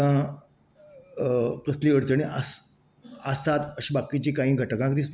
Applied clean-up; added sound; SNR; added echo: none; none; none; none.